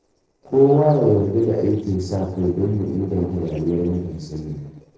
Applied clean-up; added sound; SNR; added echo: neural separator model SepFormer DNS4.